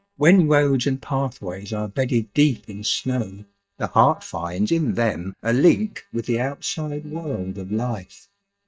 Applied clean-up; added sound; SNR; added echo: neural mask model DeepFilterNet 3.